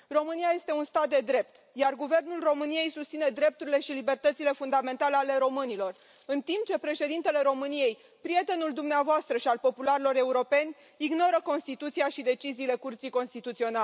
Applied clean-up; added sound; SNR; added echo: none; none; none; none.